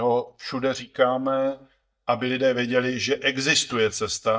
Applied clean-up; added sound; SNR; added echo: neural mask model DeepFilterNet 3.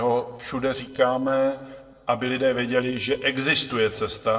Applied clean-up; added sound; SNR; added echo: neural separator model SepFormer DNS4.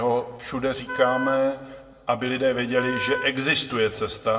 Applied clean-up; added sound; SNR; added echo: none; Wind instrument, woodwind instrument; 10 dB; reverberation time 1.3 s.